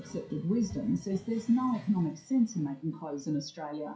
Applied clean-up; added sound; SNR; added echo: classical method WPE with log-MMSE.